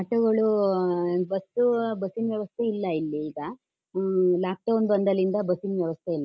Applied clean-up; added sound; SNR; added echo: none; none; none; none.